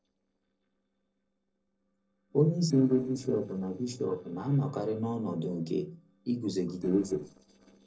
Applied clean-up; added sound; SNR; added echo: neural separator model SepFormer DNS4.